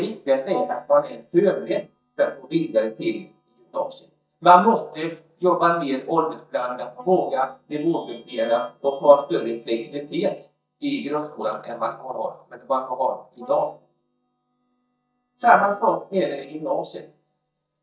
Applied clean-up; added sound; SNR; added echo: neural mask model DeepFilterNet 3.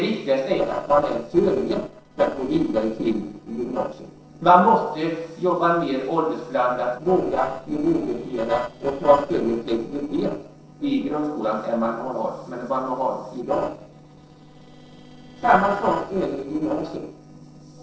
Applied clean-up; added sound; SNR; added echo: neural separator model SepFormer DNS4.